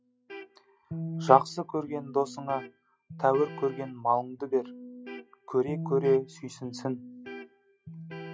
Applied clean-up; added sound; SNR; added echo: classical method log-MMSE.